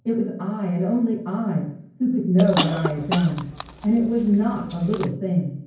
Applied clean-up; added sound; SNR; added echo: none; Chewing, mastication / Cough; 9 dB; reverberation time 0.9 s.